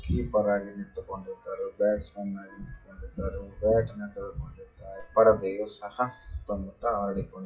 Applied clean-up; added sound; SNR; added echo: classical method WPE with log-MMSE.